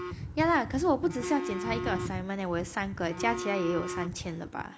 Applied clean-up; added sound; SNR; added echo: none; Telephone; 8 dB; none.